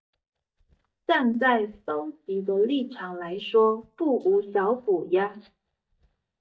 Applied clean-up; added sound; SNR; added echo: neural mask model DeepFilterNet 3.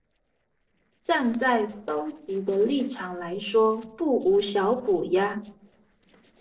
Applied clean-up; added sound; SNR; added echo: neural separator model SepFormer DNS4.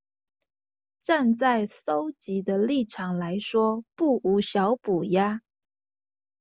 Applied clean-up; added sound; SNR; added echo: none; none; none; none.